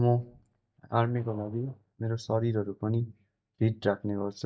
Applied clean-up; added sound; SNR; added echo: neural mask model DeepFilterNet 3.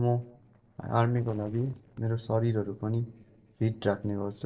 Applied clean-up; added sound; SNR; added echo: neural separator model SepFormer DNS4.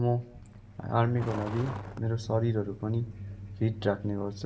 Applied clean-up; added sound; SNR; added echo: none; Truck; 11 dB; reverberation time 1.7 s.